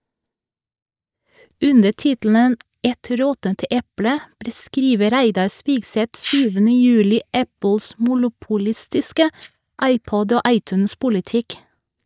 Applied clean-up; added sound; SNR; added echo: neural mask model DeepFilterNet 3.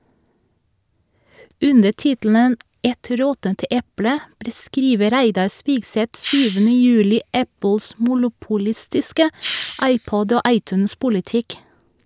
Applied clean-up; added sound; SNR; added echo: none; Hiss; 15 dB; none.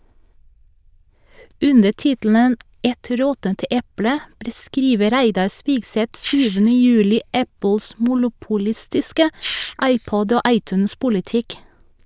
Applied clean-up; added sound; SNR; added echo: neural diffusion model UNIVERSE++.